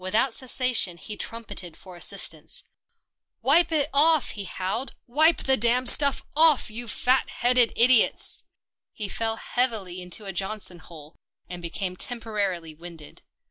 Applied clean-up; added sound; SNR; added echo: none; none; none; none.